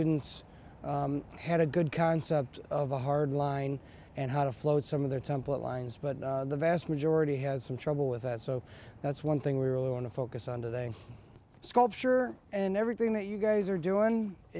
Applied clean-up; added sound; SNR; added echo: none; none; none; none.